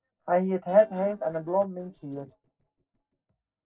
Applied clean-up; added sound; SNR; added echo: neural separator model SepFormer DNS4.